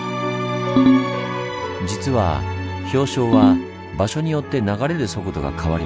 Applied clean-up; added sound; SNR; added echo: none; Ringtone; -3 dB; none.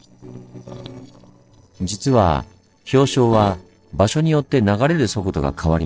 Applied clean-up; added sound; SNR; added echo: neural separator model SepFormer DNS4.